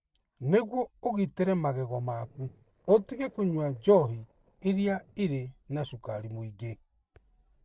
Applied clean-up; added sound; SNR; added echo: neural separator model SepFormer DNS4.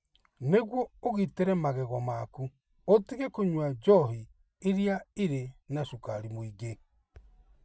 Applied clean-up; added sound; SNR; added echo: none; none; none; none.